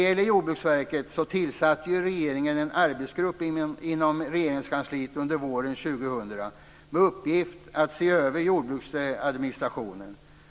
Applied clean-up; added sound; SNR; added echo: none; none; none; none.